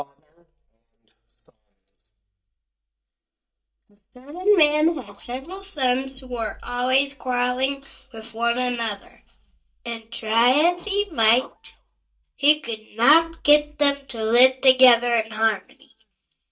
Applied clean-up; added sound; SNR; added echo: neural mask model DeepFilterNet 3.